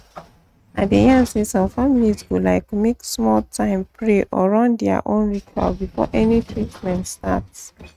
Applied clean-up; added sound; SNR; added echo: neural mask model RNNoise.